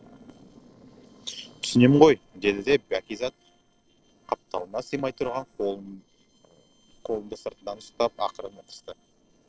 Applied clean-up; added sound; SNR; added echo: neural separator model SepFormer DNS4.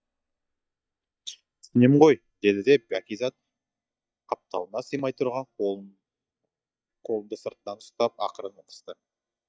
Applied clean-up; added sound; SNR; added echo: neural mask model DeepFilterNet 3.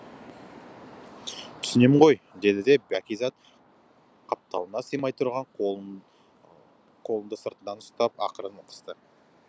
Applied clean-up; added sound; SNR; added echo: none; none; none; none.